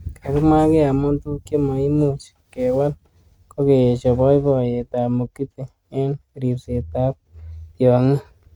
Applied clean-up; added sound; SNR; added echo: neural mask model RNNoise.